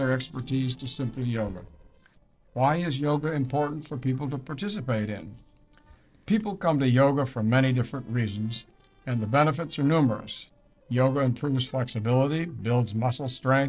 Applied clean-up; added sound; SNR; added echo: neural separator model SepFormer DNS4.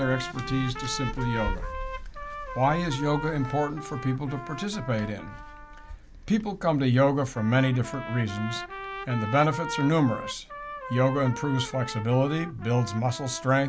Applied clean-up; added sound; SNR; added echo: none; Trumpet; 11 dB; none.